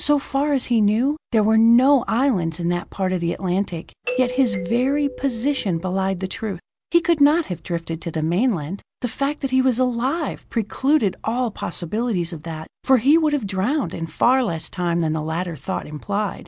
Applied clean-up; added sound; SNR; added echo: none; Doorbell; 11 dB; none.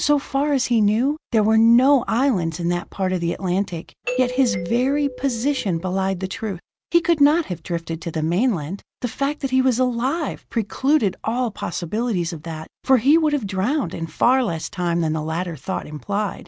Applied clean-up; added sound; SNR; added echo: neural mask model RNNoise.